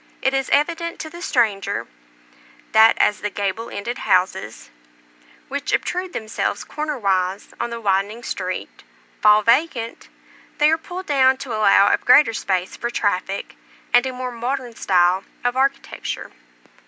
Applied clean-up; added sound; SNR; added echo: none; none; none; none.